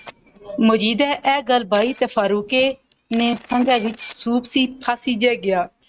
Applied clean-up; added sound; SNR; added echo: neural mask model RNNoise.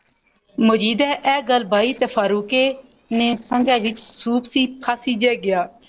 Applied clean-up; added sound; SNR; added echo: neural separator model SepFormer DNS4.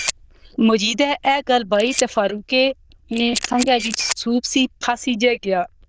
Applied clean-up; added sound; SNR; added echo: neural diffusion model UNIVERSE++.